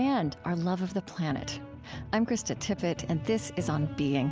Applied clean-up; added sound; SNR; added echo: none; none; none; none.